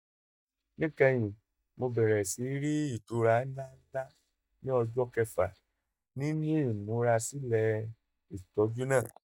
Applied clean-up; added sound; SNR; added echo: neural mask model DeepFilterNet 3.